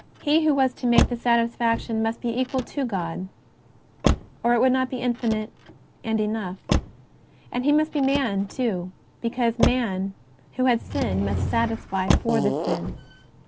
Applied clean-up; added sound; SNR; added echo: none; Fart / Drawer open or close + Motor vehicle (road); 5 dB; none.